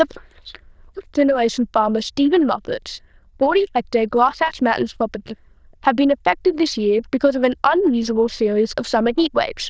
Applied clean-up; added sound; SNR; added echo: neural diffusion model UNIVERSE++.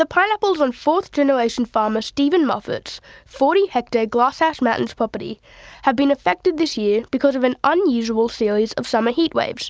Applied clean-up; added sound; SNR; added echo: none; none; none; none.